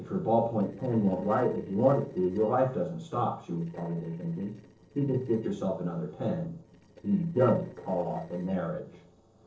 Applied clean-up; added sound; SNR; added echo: neural separator model SepFormer DNS4.